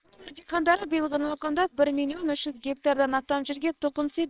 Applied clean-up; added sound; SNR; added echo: neural separator model SepFormer WHAMR!.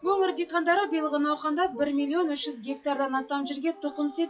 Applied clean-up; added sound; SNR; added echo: classical method WPE with log-MMSE.